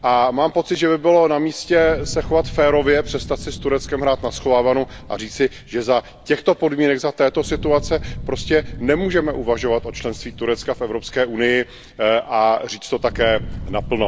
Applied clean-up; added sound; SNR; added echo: none; Fire; 13 dB; none.